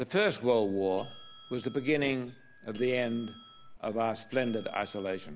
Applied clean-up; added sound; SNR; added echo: none; Doorbell; 18 dB; none.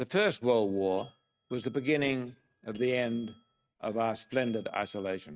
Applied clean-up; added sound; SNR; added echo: neural mask model RNNoise.